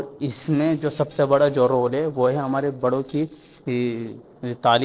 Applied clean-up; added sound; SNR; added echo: neural separator model SepFormer DNS4.